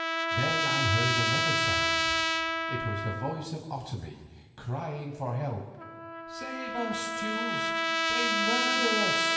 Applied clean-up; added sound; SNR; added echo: none; Trumpet; -5 dB; reverberation time 1.4 s.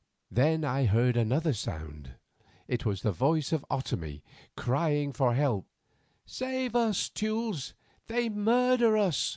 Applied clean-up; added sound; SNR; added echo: none; none; none; none.